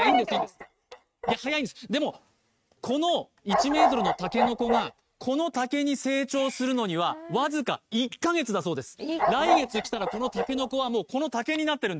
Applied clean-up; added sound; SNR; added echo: neural mask model RNNoise.